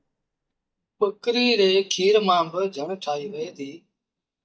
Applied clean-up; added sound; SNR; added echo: neural mask model DeepFilterNet 3.